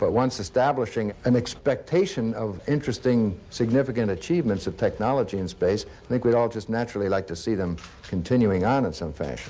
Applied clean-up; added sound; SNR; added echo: none; none; none; none.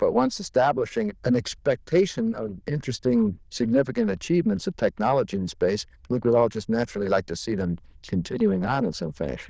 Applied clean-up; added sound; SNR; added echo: neural diffusion model UNIVERSE++.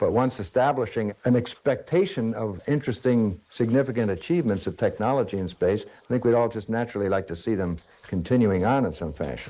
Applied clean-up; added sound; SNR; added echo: neural mask model Resemble Enhance denoiser.